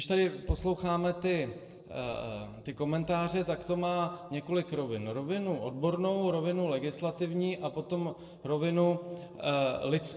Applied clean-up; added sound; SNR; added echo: neural separator model SepFormer DNS4.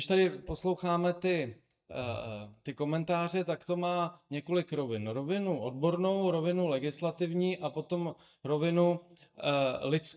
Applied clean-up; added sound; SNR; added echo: neural mask model DeepFilterNet 3.